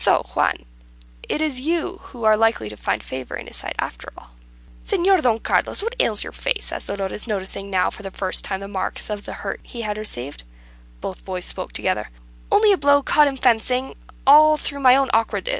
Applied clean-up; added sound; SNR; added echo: none; none; none; none.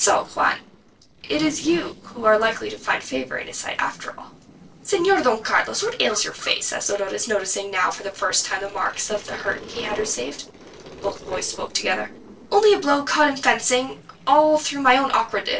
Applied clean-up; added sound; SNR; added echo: neural separator model SepFormer DNS4.